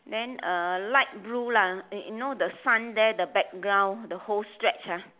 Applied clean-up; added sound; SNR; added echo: none; none; none; none.